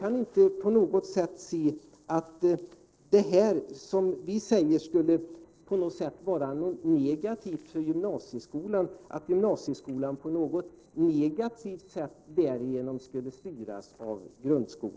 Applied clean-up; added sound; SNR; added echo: neural separator model SepFormer DNS4.